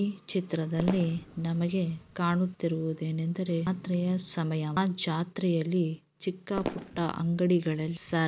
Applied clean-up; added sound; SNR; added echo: none; Fireworks; 11 dB; none.